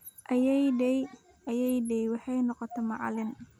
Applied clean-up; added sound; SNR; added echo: none; none; none; none.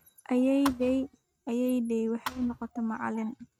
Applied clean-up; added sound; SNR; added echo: neural mask model RNNoise.